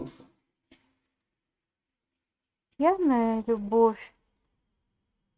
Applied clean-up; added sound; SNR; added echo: neural mask model RNNoise.